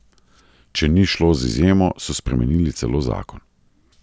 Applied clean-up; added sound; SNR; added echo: none; none; none; none.